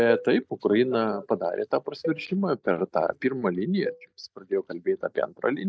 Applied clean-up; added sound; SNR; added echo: neural mask model DeepFilterNet 3.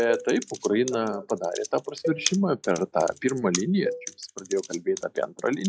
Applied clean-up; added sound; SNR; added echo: classical method log-MMSE.